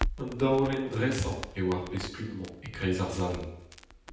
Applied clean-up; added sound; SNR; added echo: none; Crackle; 9 dB; reverberation time 0.8 s.